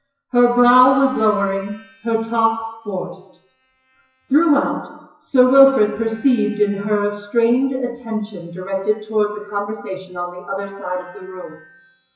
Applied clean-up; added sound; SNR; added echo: classical method WPE with log-MMSE.